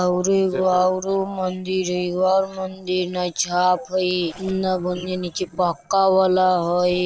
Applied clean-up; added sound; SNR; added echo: neural separator model SepFormer DNS4.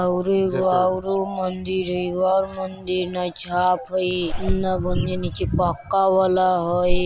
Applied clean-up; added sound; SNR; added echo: none; Zipper (clothing); 7 dB; none.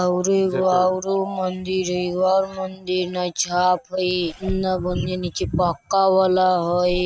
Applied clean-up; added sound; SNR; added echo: neural mask model RNNoise.